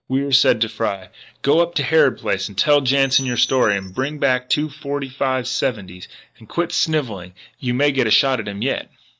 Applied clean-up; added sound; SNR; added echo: neural mask model DeepFilterNet 3.